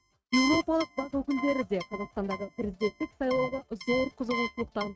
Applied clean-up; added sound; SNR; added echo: neural mask model RNNoise.